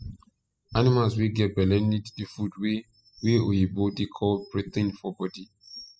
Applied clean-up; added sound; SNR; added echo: classical method spectral subtraction.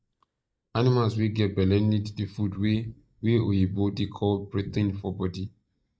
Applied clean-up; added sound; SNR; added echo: neural mask model DeepFilterNet 3.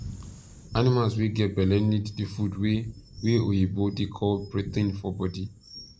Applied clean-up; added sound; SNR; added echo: none; Thunder; 18 dB; none.